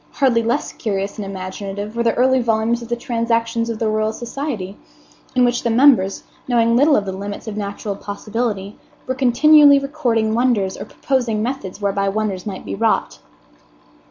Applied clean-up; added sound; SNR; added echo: none; none; none; none.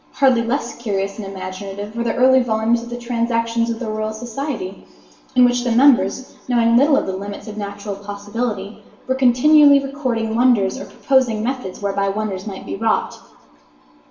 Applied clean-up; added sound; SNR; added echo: none; none; none; reverberation time 0.8 s.